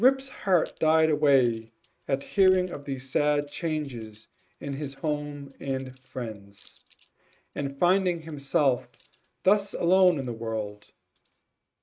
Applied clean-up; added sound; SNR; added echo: neural mask model RNNoise.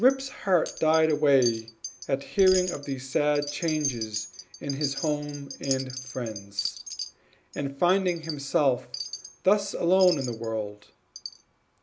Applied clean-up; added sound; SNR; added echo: none; Wind chime; 11 dB; none.